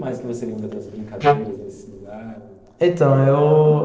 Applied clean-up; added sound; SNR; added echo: neural separator model SepFormer DNS4.